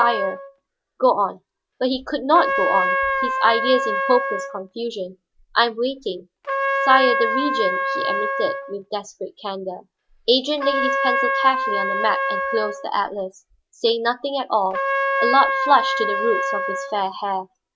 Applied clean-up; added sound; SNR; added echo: none; Trumpet; 2 dB; none.